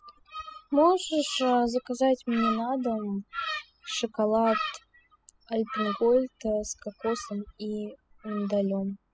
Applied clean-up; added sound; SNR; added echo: classical method spectral subtraction.